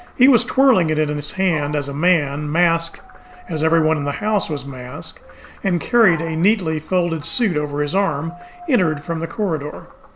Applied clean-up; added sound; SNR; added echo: none; Frog + Dog; 20 dB; none.